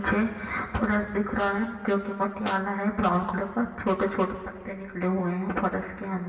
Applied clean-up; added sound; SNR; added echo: none; Snare drum; 17 dB; reverberation time 2.0 s.